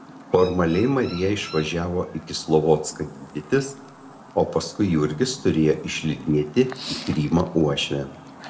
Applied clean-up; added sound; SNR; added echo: none; Chirp, tweet; 18 dB; reverberation time 0.8 s.